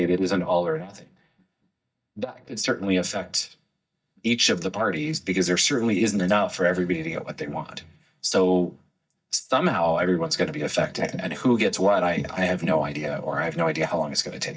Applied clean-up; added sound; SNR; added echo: neural mask model DeepFilterNet 3.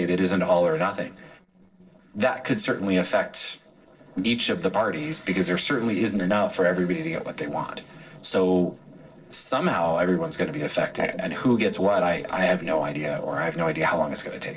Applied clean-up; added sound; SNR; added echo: neural separator model SepFormer DNS4.